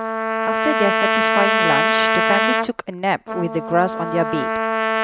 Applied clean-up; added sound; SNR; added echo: none; Trumpet; -3 dB; none.